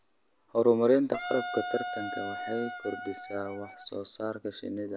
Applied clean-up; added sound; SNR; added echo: none; Wind instrument, woodwind instrument; 8 dB; none.